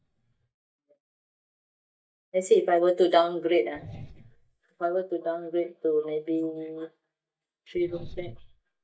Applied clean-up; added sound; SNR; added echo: neural mask model DeepFilterNet 3.